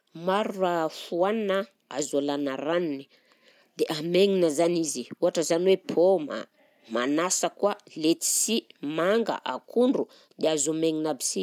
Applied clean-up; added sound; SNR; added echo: none; none; none; none.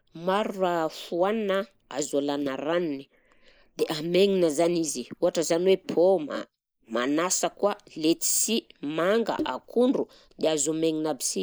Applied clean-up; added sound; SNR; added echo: neural mask model Resemble Enhance denoiser.